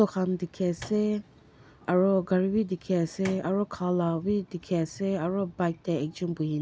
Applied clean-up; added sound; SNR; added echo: none; none; none; none.